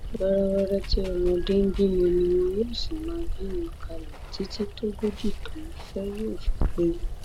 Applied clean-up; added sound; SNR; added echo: none; Water; 3 dB; none.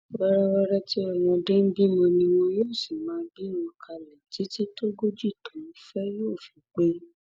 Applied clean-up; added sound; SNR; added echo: none; none; none; none.